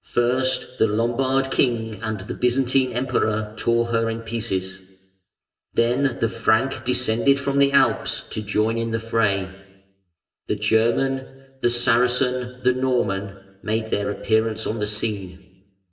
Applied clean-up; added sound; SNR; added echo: none; none; none; reverberation time 1.0 s.